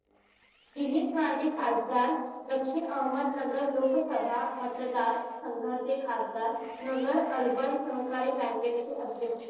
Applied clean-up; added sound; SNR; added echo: neural separator model SepFormer DNS4.